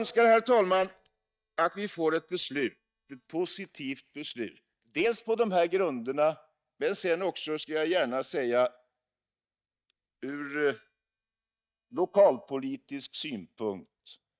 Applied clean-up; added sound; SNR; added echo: neural mask model DeepFilterNet 3.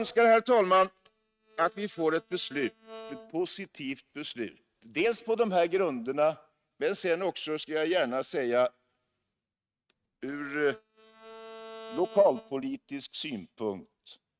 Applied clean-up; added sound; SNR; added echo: neural mask model RNNoise.